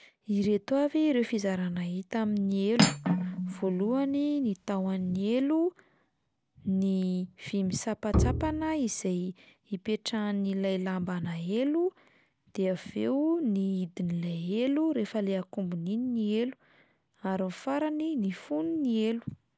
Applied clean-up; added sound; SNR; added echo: none; Bowed string instrument + Cutlery, silverware; 1 dB; none.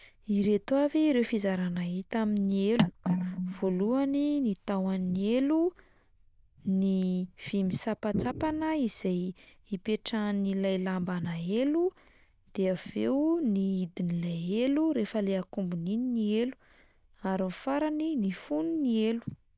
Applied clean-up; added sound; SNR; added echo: neural diffusion model UNIVERSE++.